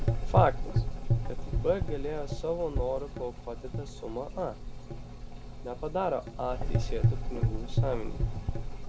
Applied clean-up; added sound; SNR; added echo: none; Gurgling / Engine; -4 dB; none.